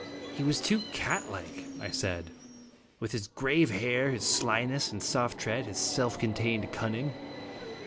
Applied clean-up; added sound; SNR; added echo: none; Subway, metro, underground; 11 dB; none.